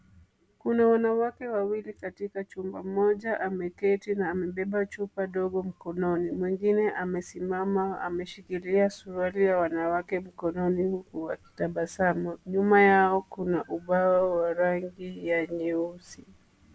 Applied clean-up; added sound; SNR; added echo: none; none; none; none.